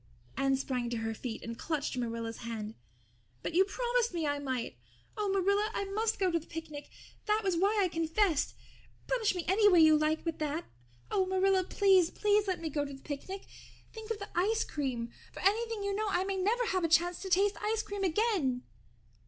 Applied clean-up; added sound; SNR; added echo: none; none; none; none.